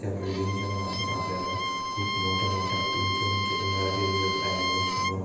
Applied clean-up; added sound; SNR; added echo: none; Bowed string instrument; -1 dB; reverberation time 1.1 s.